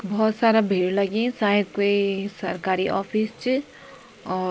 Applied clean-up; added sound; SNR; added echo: none; none; none; none.